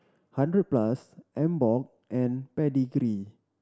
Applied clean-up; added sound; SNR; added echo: none; none; none; none.